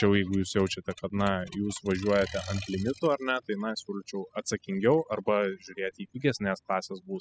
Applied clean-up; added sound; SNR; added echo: classical method spectral subtraction.